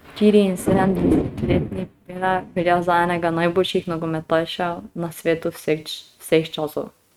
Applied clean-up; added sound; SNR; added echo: neural mask model RNNoise.